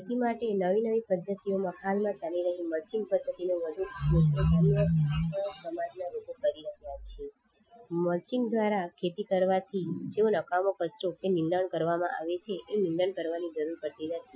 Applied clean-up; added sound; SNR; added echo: classical method Wiener filter.